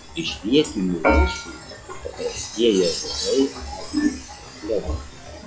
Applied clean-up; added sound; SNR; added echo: classical method log-MMSE.